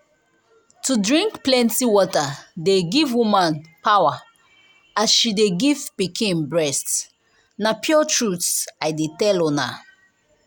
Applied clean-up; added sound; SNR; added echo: none; none; none; none.